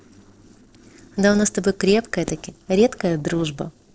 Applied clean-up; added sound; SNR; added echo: neural separator model SepFormer DNS4.